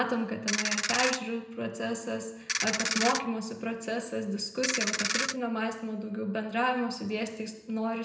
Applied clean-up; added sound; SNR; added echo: none; Ratchet, pawl; -2 dB; reverberation time 0.8 s.